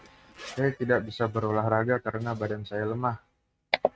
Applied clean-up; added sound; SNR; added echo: neural mask model RNNoise.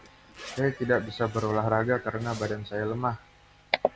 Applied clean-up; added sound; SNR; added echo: none; Electric guitar + Zipper (clothing); 20 dB; none.